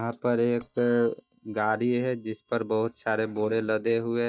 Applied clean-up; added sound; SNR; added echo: neural mask model DeepFilterNet 3.